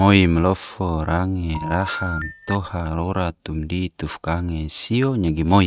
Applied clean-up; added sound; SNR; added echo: neural mask model RNNoise.